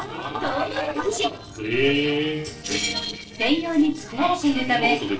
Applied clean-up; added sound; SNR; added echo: neural separator model SepFormer DNS4.